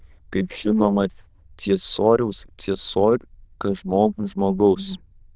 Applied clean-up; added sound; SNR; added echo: neural diffusion model UNIVERSE++.